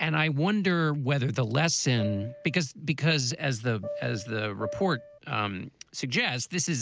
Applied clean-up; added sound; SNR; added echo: none; Piano; 10 dB; none.